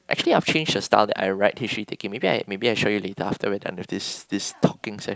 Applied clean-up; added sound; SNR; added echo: none; none; none; none.